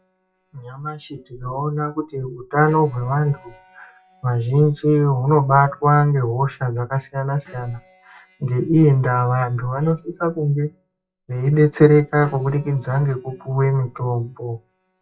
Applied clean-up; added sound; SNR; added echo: classical method WPE with log-MMSE.